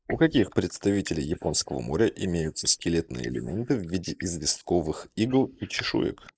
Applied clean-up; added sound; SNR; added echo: neural mask model Resemble Enhance denoiser.